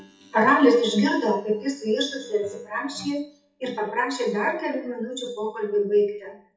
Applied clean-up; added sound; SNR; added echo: classical method WPE with log-MMSE.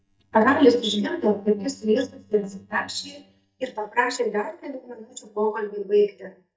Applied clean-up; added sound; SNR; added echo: neural mask model DeepFilterNet 3.